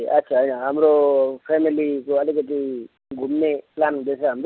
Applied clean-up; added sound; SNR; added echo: none; none; none; none.